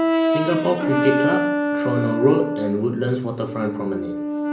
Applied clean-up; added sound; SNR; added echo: none; Brass instrument; 0 dB; reverberation time 0.5 s.